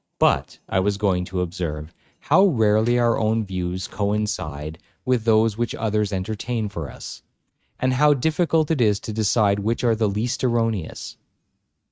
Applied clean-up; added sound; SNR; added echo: neural mask model RNNoise.